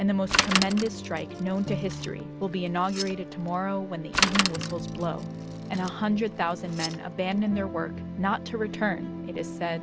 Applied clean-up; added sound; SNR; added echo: none; Bicycle; 4 dB; none.